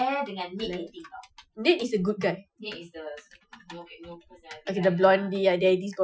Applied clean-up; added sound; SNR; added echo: classical method Wiener filter.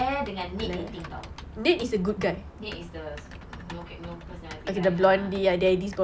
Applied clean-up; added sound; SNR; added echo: none; Typing; 18 dB; none.